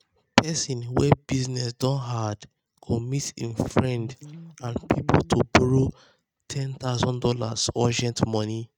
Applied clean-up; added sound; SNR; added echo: neural mask model RNNoise.